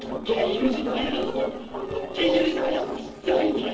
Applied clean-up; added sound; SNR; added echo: neural separator model SepFormer DNS4.